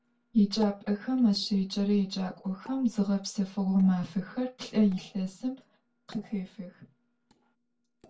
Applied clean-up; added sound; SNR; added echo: neural separator model SepFormer DNS4.